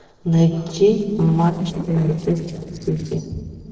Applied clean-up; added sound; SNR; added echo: neural separator model SepFormer DNS4.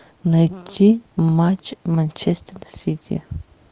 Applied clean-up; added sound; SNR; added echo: none; none; none; none.